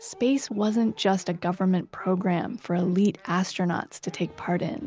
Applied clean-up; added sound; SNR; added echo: none; none; none; none.